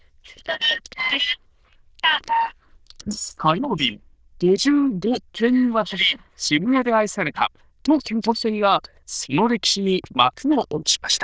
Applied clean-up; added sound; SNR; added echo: neural diffusion model UNIVERSE++.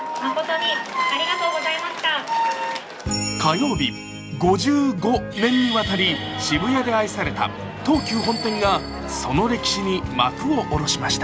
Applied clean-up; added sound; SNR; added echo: none; Wind instrument, woodwind instrument; 20 dB; none.